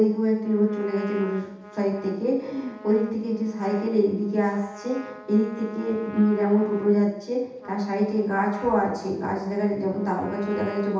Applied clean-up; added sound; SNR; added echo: none; Trumpet; 19 dB; reverberation time 0.8 s.